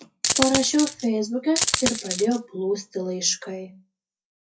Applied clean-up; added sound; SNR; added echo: classical method WPE with log-MMSE.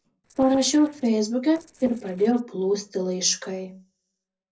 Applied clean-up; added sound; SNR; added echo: neural separator model SepFormer DNS4.